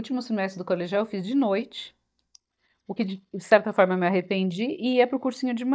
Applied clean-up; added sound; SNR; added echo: neural mask model DeepFilterNet 3.